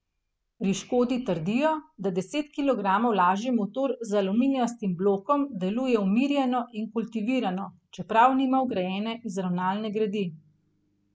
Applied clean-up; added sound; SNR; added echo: none; none; none; none.